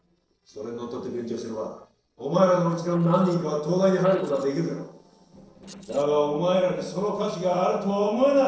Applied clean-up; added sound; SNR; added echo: neural separator model SepFormer DNS4.